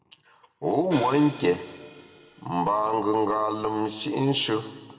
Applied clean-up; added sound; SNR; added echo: none; Hi-hat; 15 dB; reverberation time 1.5 s.